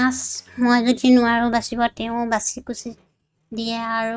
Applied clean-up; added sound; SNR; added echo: neural mask model RNNoise.